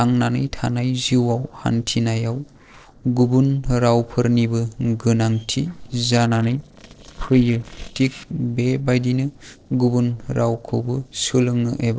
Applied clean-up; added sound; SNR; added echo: neural separator model SepFormer DNS4.